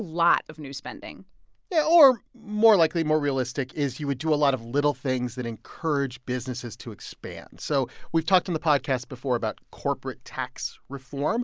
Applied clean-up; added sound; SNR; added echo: none; none; none; none.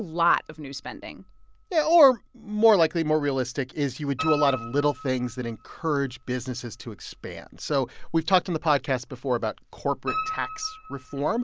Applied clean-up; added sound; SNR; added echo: none; Piano; 14 dB; none.